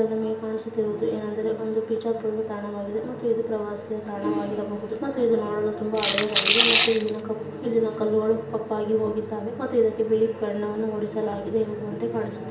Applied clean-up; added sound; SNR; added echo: none; Rattle / Rattle (instrument); -3 dB; reverberation time 0.8 s.